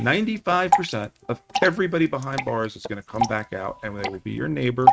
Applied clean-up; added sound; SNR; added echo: neural mask model RNNoise.